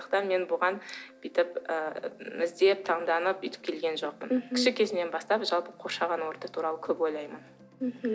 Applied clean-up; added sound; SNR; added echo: none; none; none; none.